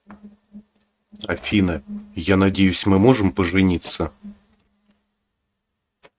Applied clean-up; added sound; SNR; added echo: neural mask model RNNoise.